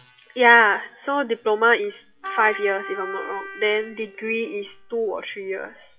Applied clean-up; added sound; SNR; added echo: classical method WPE with log-MMSE.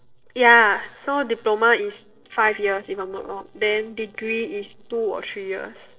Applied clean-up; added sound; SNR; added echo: neural separator model SepFormer DNS4.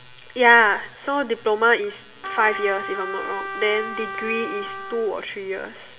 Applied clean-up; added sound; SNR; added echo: none; Trumpet; 9 dB; reverberation time 2.3 s.